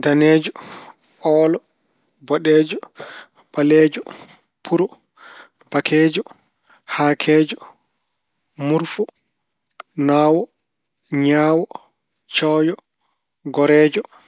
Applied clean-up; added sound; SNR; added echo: none; none; none; none.